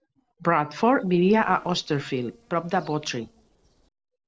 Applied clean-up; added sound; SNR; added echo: neural separator model SepFormer DNS4.